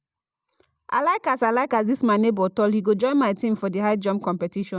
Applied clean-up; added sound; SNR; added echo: none; none; none; none.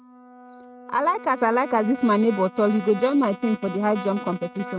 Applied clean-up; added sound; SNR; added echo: neural mask model RNNoise.